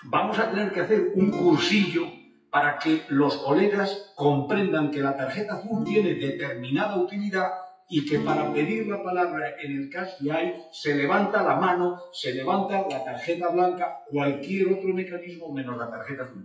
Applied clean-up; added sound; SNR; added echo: classical method WPE with log-MMSE.